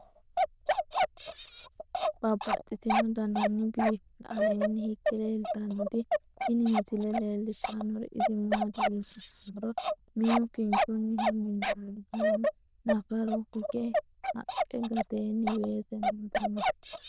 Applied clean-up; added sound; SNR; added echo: neural diffusion model UNIVERSE++.